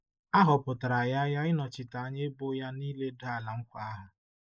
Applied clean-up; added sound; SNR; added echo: neural mask model Resemble Enhance denoiser.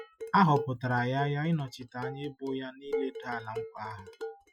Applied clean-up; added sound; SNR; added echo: classical method Wiener filter.